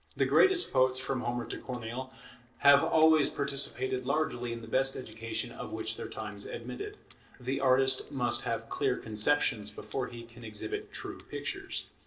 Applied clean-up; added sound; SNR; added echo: neural separator model SepFormer DNS4.